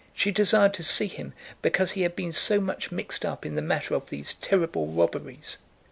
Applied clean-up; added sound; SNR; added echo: none; none; none; none.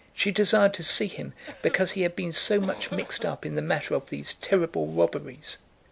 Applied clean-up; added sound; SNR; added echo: none; Cough; 18 dB; none.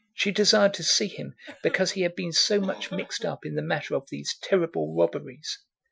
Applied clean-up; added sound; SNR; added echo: classical method Wiener filter.